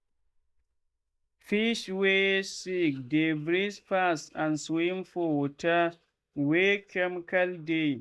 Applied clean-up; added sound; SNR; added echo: neural mask model DeepFilterNet 3.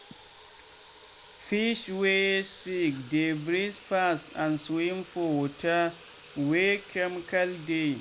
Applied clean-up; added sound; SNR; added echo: none; Sink (filling or washing) / Water tap, faucet; 13 dB; none.